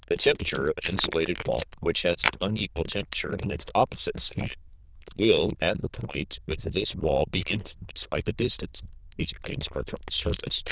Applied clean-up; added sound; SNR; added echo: neural diffusion model UNIVERSE++.